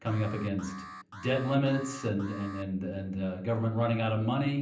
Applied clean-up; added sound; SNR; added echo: none; Alarm; 17 dB; reverberation time 0.6 s.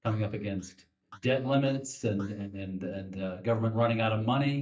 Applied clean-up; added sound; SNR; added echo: neural mask model DeepFilterNet 3.